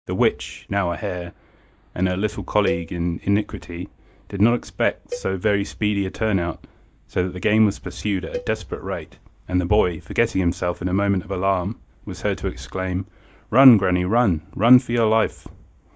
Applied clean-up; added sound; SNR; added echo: neural mask model DeepFilterNet 3.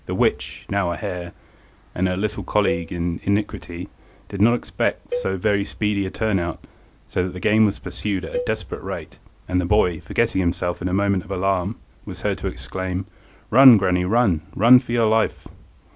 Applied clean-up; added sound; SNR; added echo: none; Cowbell; 12 dB; none.